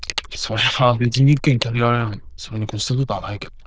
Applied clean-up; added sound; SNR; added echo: neural diffusion model UNIVERSE++.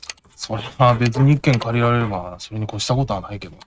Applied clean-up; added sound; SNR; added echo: neural mask model RNNoise.